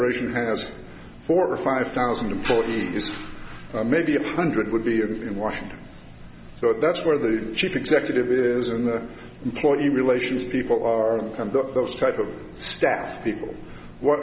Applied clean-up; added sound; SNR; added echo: none; none; none; none.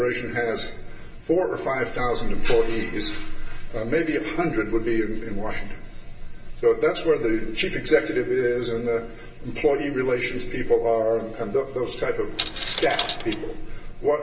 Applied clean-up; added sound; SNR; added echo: none; Coin (dropping); 8 dB; reverberation time 0.1 s.